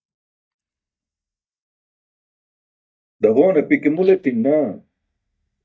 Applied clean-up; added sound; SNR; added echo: neural mask model DeepFilterNet 3.